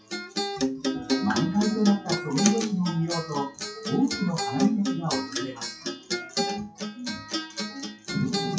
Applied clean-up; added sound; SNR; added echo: classical method WPE with log-MMSE.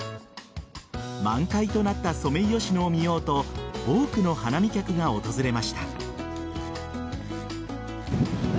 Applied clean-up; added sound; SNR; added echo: none; none; none; none.